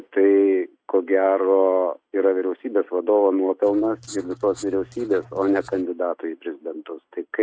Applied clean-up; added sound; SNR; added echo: neural mask model RNNoise.